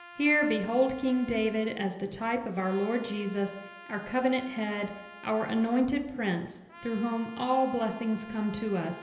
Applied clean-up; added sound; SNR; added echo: none; Trumpet; 19 dB; reverberation time 1.4 s.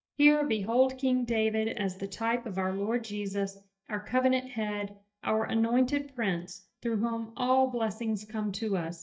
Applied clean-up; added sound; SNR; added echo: neural mask model DeepFilterNet 3.